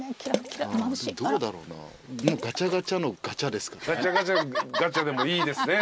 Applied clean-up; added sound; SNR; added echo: none; Water / Splash, splatter; 9 dB; none.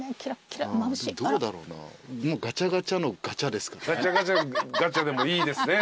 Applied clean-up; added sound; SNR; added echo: none; none; none; none.